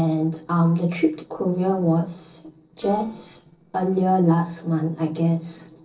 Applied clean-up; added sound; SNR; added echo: neural separator model SepFormer DNS4.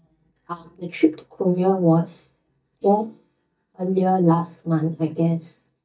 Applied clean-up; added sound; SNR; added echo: neural mask model DeepFilterNet 3.